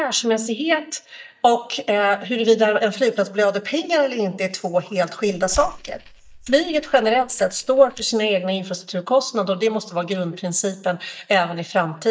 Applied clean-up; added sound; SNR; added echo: neural mask model DeepFilterNet 3.